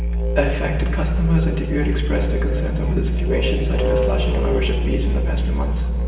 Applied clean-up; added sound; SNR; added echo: none; Musical instrument; -5 dB; reverberation time 1.6 s.